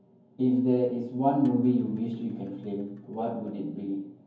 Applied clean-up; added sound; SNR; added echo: none; Acoustic guitar; 17 dB; reverberation time 0.9 s.